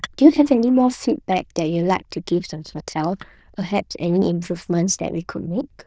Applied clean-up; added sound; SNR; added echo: neural diffusion model UNIVERSE++.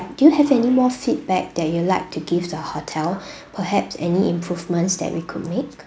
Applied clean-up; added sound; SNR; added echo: none; none; none; none.